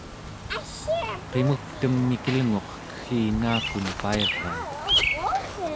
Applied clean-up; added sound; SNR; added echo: none; Bird vocalization, bird call, bird song; 1 dB; none.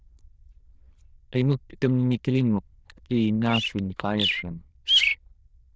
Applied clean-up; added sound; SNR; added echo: neural diffusion model UNIVERSE++.